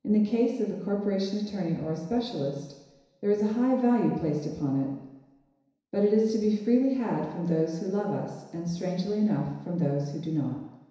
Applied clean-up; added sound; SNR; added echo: none; none; none; reverberation time 1.0 s.